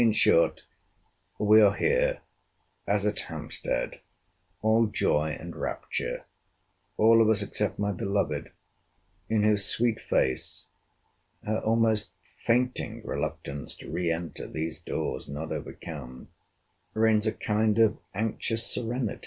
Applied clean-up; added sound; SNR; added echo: none; none; none; none.